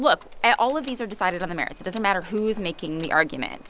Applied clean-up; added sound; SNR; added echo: none; Fireworks + Door; 18 dB; none.